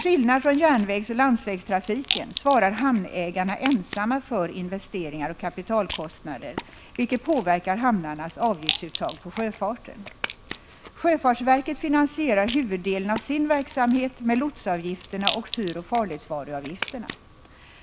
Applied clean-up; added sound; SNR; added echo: none; Rattle; 12 dB; none.